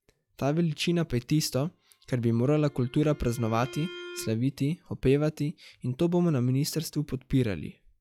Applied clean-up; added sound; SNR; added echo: classical method log-MMSE.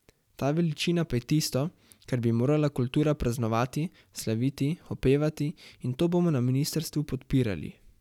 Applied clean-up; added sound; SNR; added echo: none; none; none; none.